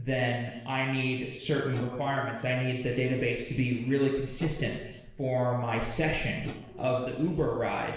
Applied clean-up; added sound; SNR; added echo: neural separator model SepFormer DNS4.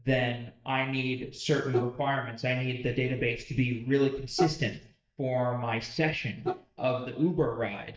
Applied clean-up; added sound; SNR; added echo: neural mask model DeepFilterNet 3.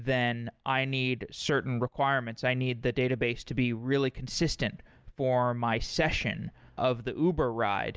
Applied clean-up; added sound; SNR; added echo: none; none; none; none.